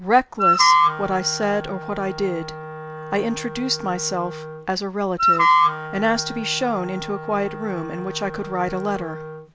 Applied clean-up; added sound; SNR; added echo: none; Wind instrument, woodwind instrument; 0 dB; none.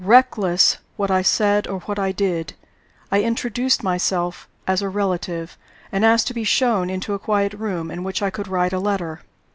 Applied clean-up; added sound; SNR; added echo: none; none; none; none.